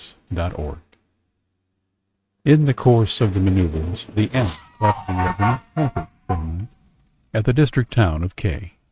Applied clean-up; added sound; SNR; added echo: neural mask model RNNoise.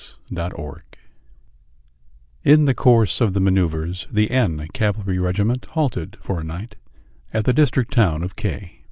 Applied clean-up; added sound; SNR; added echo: none; none; none; none.